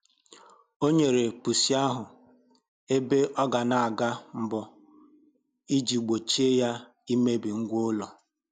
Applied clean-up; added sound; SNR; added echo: none; none; none; none.